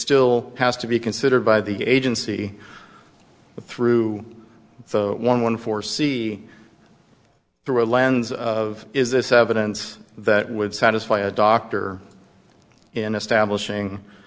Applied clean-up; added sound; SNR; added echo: none; none; none; none.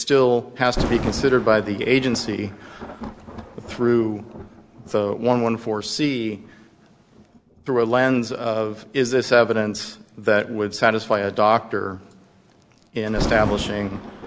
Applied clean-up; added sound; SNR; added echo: none; Thunder; 12 dB; none.